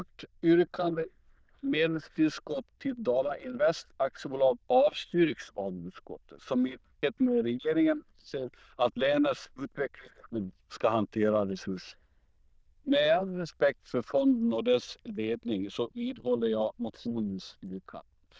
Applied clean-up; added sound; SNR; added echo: neural diffusion model UNIVERSE++.